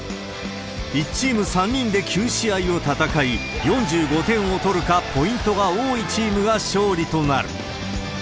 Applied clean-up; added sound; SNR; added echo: none; none; none; none.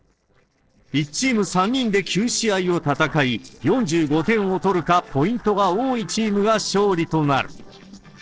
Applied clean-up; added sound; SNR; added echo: neural separator model SepFormer DNS4.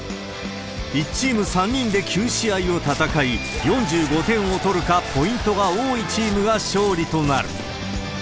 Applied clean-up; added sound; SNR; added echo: none; Walk, footsteps; 18 dB; none.